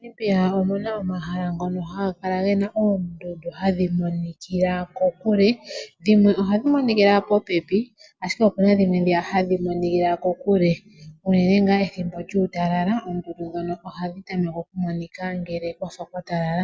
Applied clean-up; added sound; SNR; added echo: none; none; none; none.